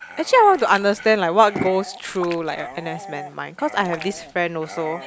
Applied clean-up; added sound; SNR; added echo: none; Dog + Raindrop; 16 dB; none.